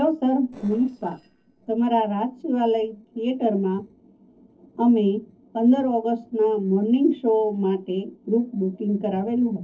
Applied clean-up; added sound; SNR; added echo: neural separator model SepFormer DNS4.